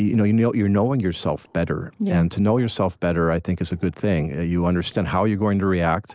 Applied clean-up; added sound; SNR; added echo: neural separator model SepFormer DNS4.